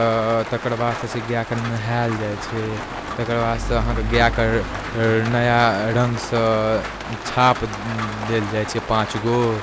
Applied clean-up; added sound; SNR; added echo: none; Stream + Rain; 7 dB; none.